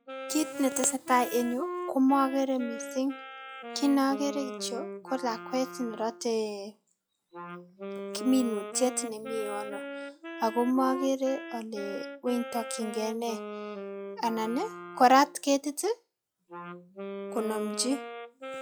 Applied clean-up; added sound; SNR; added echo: classical method log-MMSE.